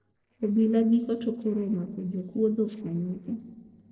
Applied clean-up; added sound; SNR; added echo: neural separator model SepFormer DNS4.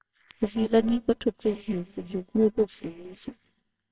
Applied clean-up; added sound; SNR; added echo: neural separator model SepFormer WHAMR!.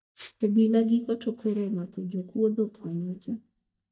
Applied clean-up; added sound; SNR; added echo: neural mask model DeepFilterNet 3.